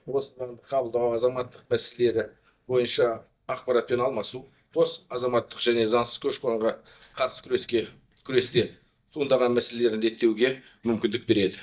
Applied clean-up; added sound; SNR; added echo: neural mask model DeepFilterNet 3.